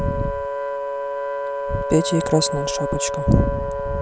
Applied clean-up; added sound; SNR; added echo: none; Wind instrument, woodwind instrument; 3 dB; none.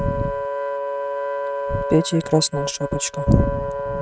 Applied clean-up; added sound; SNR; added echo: neural mask model RNNoise.